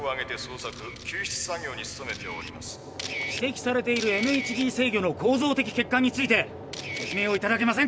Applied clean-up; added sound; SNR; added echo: none; none; none; none.